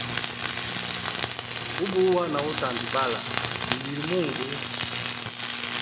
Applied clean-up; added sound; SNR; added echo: none; Tools; -1 dB; none.